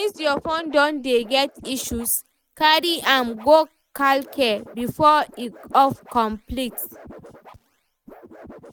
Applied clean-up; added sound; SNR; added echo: neural mask model RNNoise.